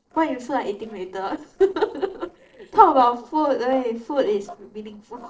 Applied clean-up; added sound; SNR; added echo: neural separator model SepFormer DNS4.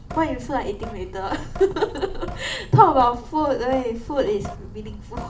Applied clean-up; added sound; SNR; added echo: none; Drip / Sink (filling or washing); 12 dB; reverberation time 0.4 s.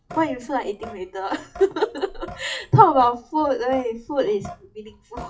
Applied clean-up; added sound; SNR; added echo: classical method WPE with log-MMSE.